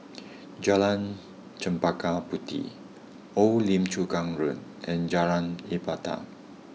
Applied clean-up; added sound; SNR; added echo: none; none; none; none.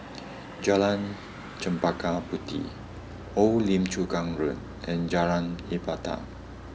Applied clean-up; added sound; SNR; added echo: none; Motor vehicle (road); 14 dB; none.